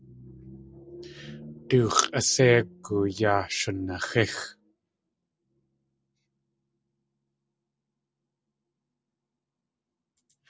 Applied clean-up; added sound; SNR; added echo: none; none; none; none.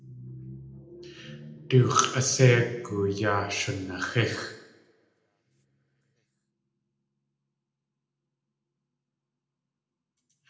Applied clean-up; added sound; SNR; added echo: none; none; none; reverberation time 0.8 s.